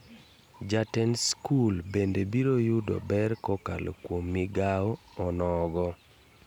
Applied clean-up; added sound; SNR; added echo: none; none; none; none.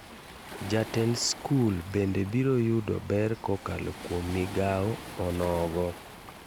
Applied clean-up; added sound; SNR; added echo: none; Waves, surf; 14 dB; none.